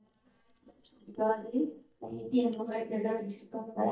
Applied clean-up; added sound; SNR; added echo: neural mask model DeepFilterNet 3.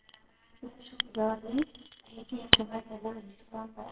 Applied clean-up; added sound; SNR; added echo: neural separator model SepFormer WHAMR!.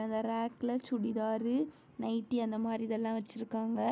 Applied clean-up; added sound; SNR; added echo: none; none; none; none.